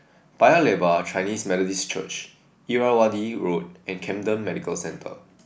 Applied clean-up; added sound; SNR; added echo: none; none; none; none.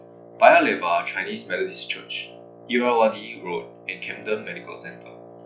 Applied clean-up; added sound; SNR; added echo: classical method log-MMSE.